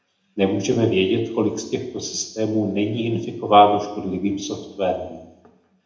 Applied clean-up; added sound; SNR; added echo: none; none; none; reverberation time 0.7 s.